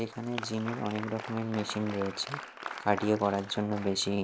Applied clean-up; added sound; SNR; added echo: none; Applause; 11 dB; none.